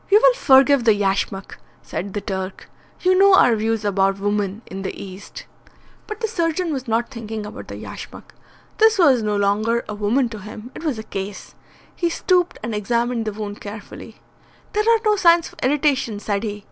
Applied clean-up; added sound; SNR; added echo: none; none; none; none.